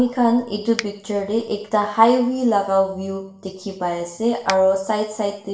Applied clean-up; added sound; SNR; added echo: none; Finger snapping; 11 dB; reverberation time 0.7 s.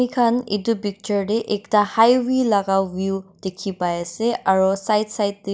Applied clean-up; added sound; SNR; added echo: none; none; none; none.